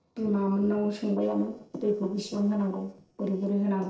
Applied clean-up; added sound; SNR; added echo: neural separator model SepFormer DNS4.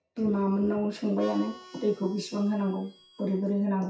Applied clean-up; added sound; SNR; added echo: classical method WPE with log-MMSE.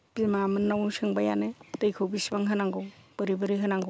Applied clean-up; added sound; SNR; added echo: none; none; none; none.